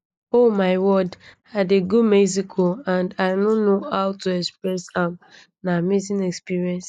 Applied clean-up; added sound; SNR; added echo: neural mask model Resemble Enhance denoiser.